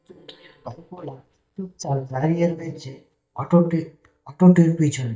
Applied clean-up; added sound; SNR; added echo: neural mask model DeepFilterNet 3.